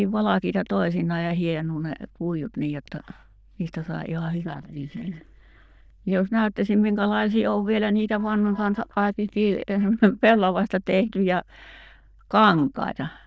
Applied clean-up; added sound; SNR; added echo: neural diffusion model UNIVERSE++.